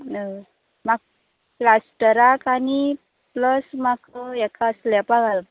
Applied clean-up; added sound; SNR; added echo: none; none; none; none.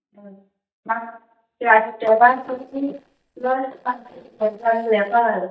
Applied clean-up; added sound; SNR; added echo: neural mask model DeepFilterNet 3.